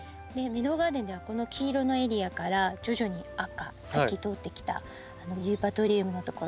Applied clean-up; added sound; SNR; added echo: none; none; none; none.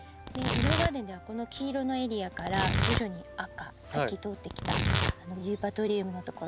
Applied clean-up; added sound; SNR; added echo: none; Tearing; -2 dB; none.